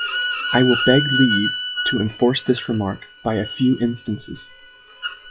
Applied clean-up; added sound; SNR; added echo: classical method log-MMSE.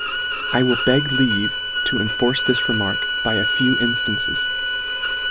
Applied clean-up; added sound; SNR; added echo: none; Bowed string instrument; -1 dB; none.